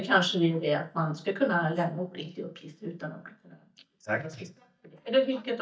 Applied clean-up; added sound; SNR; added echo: neural mask model DeepFilterNet 3.